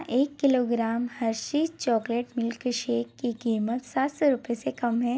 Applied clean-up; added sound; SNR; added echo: none; none; none; none.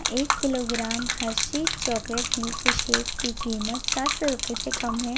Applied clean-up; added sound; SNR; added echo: none; Gurgling / Liquid; -1 dB; none.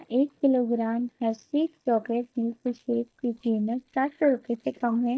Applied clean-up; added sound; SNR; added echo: neural mask model DeepFilterNet 3.